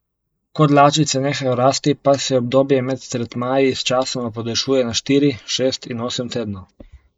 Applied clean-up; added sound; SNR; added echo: neural mask model Resemble Enhance denoiser.